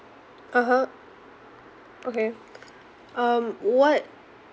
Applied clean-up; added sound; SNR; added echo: none; none; none; none.